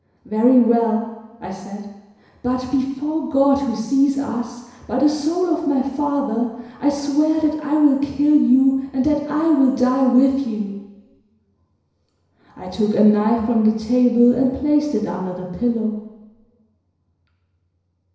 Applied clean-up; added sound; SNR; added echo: none; none; none; reverberation time 1.0 s.